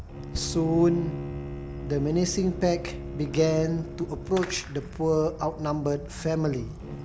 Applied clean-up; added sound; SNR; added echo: none; Fireworks + Bowed string instrument; 9 dB; none.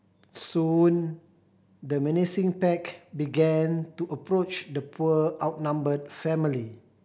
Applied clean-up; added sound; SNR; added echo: none; none; none; none.